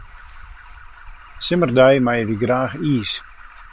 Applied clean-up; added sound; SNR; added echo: none; Alarm; 19 dB; none.